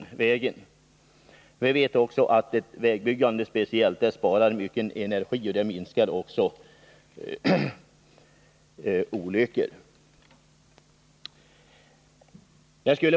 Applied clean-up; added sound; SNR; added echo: none; none; none; none.